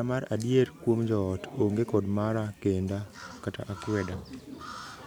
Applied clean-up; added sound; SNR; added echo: none; none; none; none.